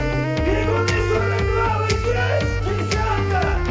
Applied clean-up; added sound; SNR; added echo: none; Wind instrument, woodwind instrument; 7 dB; none.